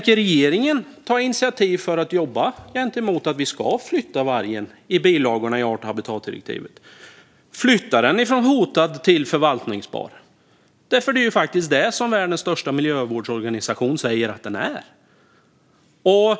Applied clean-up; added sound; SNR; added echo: none; none; none; none.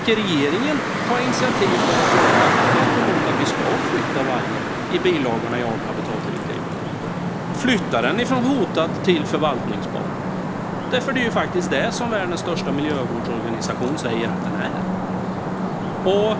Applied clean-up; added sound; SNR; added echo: none; Traffic noise, roadway noise; -1 dB; none.